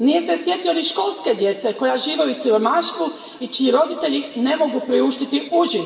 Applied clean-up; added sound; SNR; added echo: none; none; none; reverberation time 1.8 s.